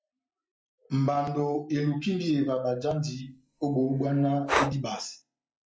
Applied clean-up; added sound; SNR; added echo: classical method log-MMSE.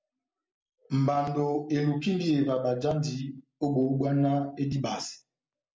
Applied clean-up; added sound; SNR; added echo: none; none; none; none.